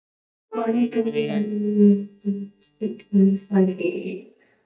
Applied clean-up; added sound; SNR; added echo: neural mask model DeepFilterNet 3.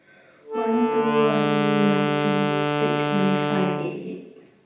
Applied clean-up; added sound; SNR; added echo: none; Wind instrument, woodwind instrument; -2 dB; reverberation time 0.9 s.